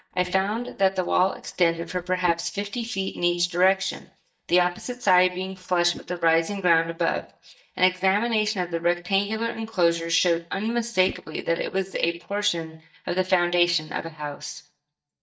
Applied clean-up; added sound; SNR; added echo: neural mask model DeepFilterNet 3.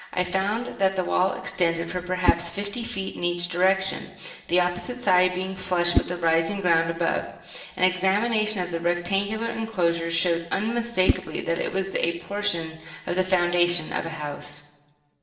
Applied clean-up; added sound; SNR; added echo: none; Whoosh, swoosh, swish; 6 dB; reverberation time 1.4 s.